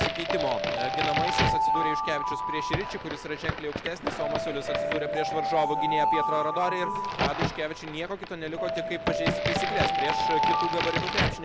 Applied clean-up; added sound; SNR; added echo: none; Crack + Alarm; -5 dB; none.